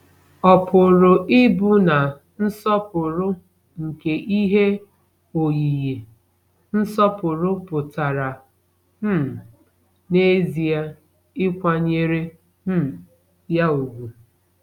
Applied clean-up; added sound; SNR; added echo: none; none; none; none.